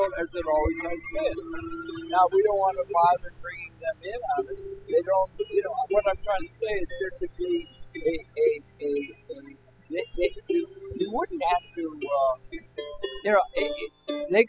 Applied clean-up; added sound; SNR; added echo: classical method spectral subtraction.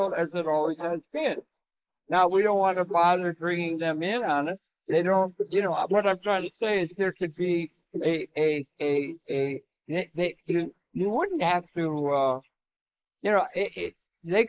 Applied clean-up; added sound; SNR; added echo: neural mask model Resemble Enhance denoiser.